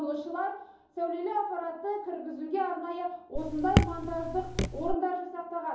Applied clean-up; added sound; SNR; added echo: none; Raindrop / Drip; -3 dB; reverberation time 2.8 s.